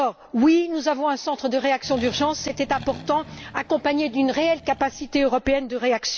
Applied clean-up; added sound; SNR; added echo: none; Accelerating, revving, vroom; 19 dB; none.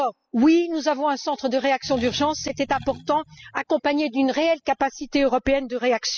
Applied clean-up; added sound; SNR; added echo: classical method spectral subtraction.